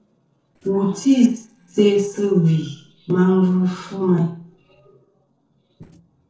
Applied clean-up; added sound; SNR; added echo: neural separator model SepFormer DNS4.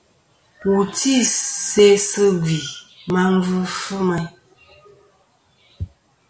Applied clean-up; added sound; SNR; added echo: none; none; none; none.